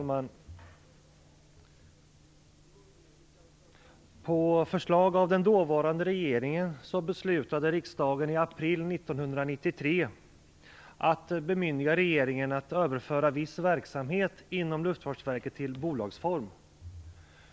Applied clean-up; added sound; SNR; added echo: none; none; none; none.